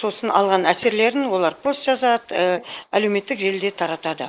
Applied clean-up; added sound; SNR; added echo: neural mask model Resemble Enhance denoiser.